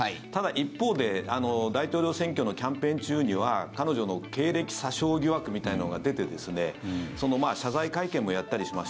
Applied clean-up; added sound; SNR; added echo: none; none; none; none.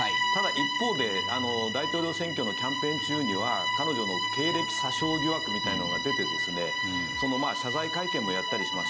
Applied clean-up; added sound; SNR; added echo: none; Bowed string instrument; -2 dB; none.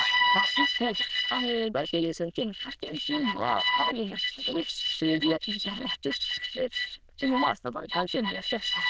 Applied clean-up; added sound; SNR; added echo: neural diffusion model UNIVERSE++.